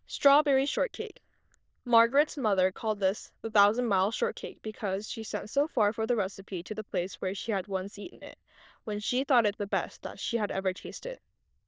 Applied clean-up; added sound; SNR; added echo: neural diffusion model UNIVERSE++.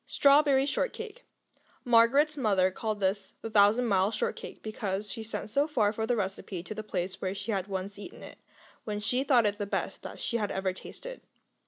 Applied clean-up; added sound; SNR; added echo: none; none; none; none.